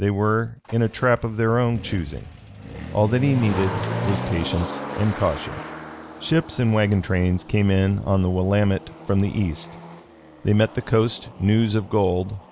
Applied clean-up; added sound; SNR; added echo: none; Motor vehicle (road); 12 dB; none.